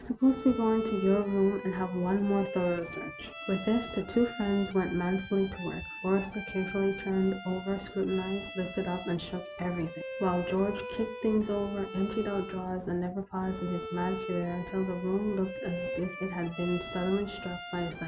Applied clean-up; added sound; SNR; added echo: none; Bowed string instrument; 11 dB; none.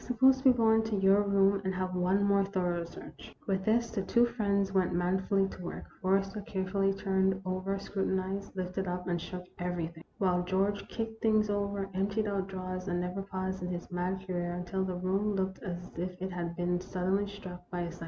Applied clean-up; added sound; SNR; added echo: none; none; none; none.